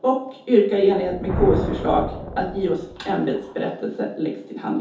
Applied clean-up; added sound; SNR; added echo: none; Thunder; 10 dB; reverberation time 0.5 s.